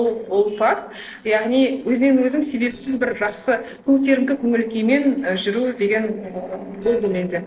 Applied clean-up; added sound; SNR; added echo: neural separator model SepFormer DNS4.